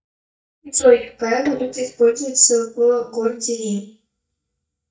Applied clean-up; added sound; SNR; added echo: neural mask model DeepFilterNet 3.